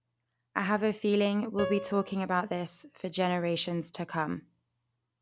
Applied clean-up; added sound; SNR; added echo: none; Piano; 12 dB; none.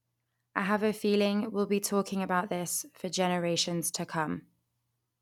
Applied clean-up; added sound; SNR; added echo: none; none; none; none.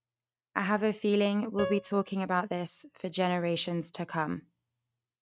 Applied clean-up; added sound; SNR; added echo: neural mask model RNNoise.